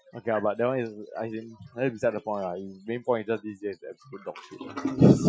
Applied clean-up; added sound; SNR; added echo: classical method Wiener filter.